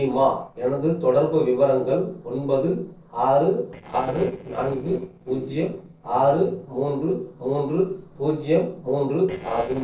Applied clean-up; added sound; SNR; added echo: neural separator model SepFormer DNS4.